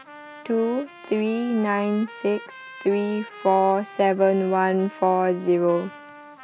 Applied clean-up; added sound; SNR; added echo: none; Trumpet; 19 dB; none.